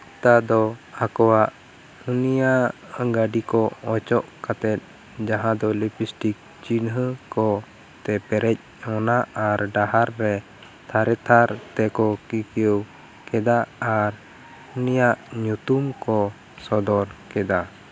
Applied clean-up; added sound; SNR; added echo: none; none; none; none.